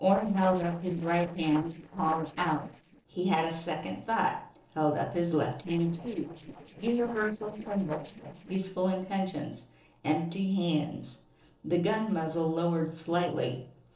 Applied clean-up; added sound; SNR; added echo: neural separator model SepFormer DNS4.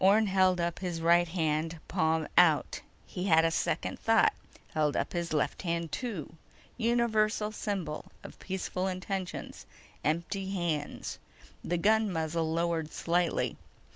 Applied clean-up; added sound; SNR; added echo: none; none; none; none.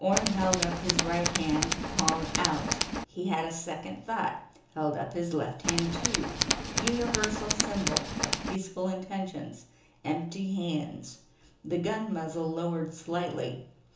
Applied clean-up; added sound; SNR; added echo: none; Tools; -2 dB; reverberation time 0.6 s.